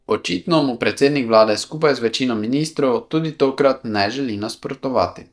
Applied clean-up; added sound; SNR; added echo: neural mask model DeepFilterNet 3.